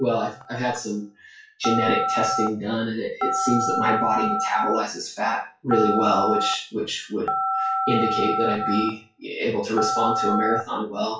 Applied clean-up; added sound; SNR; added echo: classical method WPE with log-MMSE.